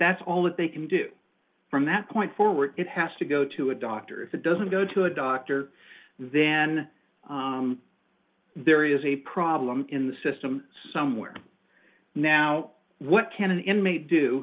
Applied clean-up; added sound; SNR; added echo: none; none; none; none.